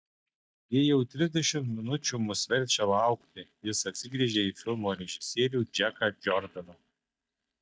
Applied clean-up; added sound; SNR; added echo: neural mask model DeepFilterNet 3.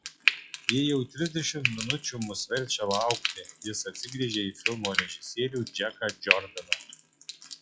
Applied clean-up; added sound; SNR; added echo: classical method log-MMSE.